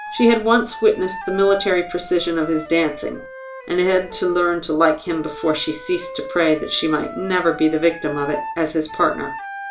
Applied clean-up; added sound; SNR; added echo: none; Wind instrument, woodwind instrument; 14 dB; reverberation time 0.2 s.